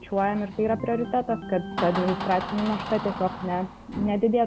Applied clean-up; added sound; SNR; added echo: none; Door + Organ; 9 dB; none.